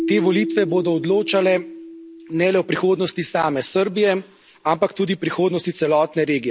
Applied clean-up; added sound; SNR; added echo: none; Keyboard (musical); 11 dB; none.